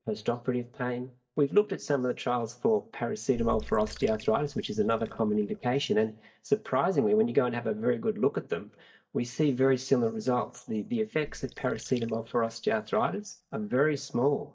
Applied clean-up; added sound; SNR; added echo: neural mask model DeepFilterNet 3.